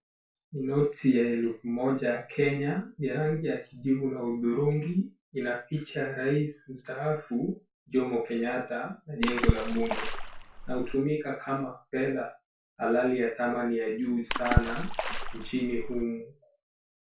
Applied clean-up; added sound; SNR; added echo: none; Water / Splash, splatter; 0 dB; reverberation time 0.3 s.